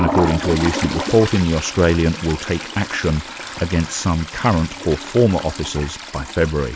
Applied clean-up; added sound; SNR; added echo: none; Toilet flush; 9 dB; none.